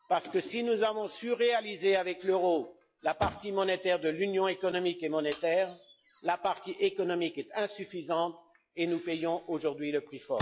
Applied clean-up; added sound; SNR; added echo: classical method log-MMSE.